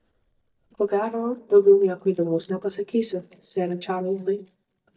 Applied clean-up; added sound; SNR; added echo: neural mask model DeepFilterNet 3.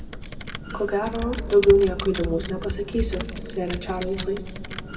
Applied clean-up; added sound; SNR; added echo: none; Computer keyboard; 7 dB; reverberation time 2.2 s.